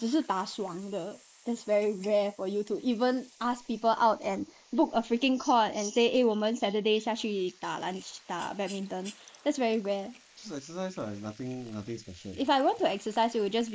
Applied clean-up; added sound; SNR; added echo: neural mask model Resemble Enhance denoiser.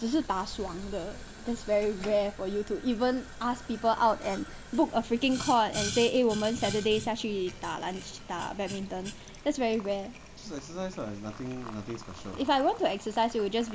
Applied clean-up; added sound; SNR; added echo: none; Boiling; 13 dB; none.